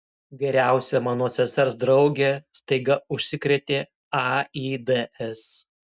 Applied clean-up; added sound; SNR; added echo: none; none; none; none.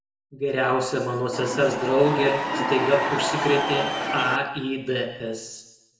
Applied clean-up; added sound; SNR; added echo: none; Crowd / Cheering; 2 dB; reverberation time 1.0 s.